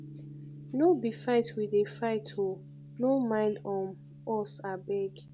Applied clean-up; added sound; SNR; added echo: none; Gong; 16 dB; none.